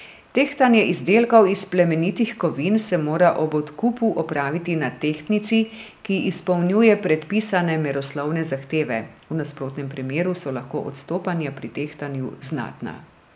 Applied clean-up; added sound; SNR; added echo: none; none; none; none.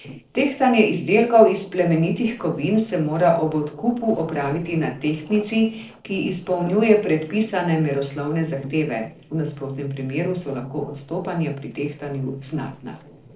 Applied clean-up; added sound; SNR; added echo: neural separator model SepFormer DNS4.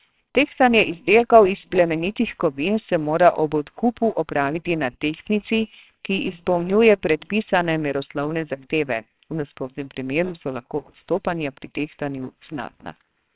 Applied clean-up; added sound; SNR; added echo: neural separator model SepFormer WHAMR!.